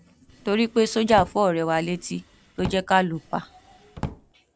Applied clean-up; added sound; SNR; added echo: none; Drawer open or close; 14 dB; none.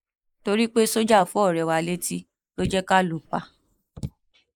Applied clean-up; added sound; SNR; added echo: neural mask model Resemble Enhance denoiser.